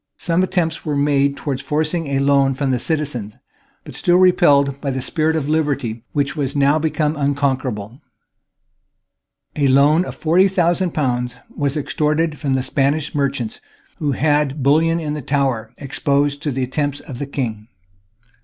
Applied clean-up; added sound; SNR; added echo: none; none; none; none.